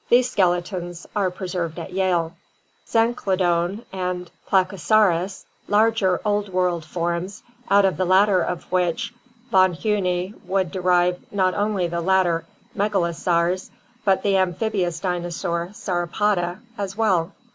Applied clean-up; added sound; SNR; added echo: none; none; none; none.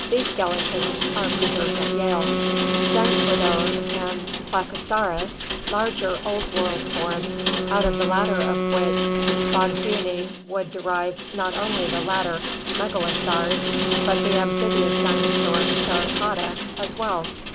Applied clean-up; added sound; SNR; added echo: none; Rain + Wind instrument, woodwind instrument; -3 dB; none.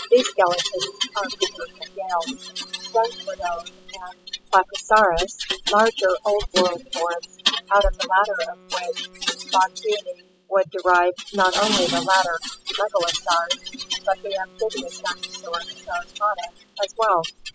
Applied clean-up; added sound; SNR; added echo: classical method spectral subtraction.